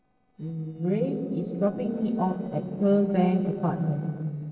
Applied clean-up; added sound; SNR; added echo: neural separator model SepFormer DNS4.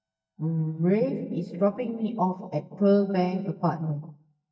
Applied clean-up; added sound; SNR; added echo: neural mask model DeepFilterNet 3.